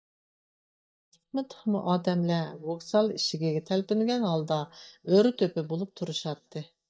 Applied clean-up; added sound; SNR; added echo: neural mask model DeepFilterNet 3.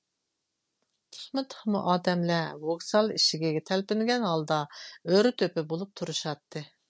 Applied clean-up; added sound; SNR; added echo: none; none; none; none.